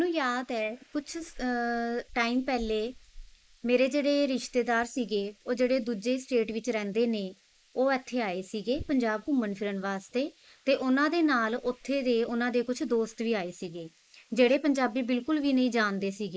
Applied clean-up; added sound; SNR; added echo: neural mask model Resemble Enhance denoiser.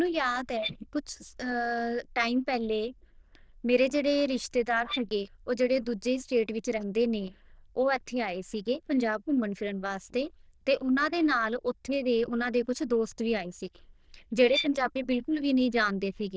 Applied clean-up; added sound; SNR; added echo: neural diffusion model UNIVERSE++.